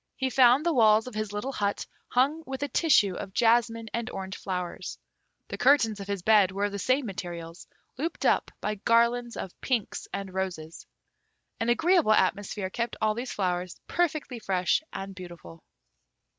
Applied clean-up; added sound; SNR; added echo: none; none; none; none.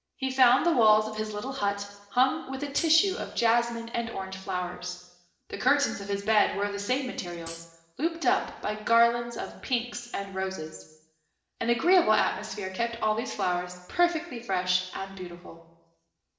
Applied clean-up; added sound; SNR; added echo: neural separator model SepFormer DNS4.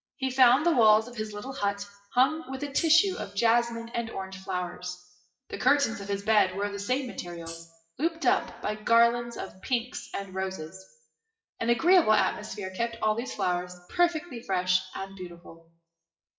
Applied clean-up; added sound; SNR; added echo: classical method WPE with log-MMSE.